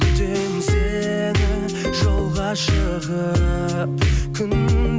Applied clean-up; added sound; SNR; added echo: none; none; none; none.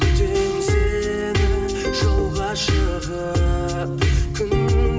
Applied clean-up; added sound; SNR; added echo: none; none; none; reverberation time 2.1 s.